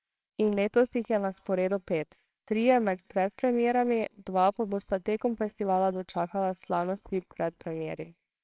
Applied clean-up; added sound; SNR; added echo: neural separator model SepFormer WHAMR!.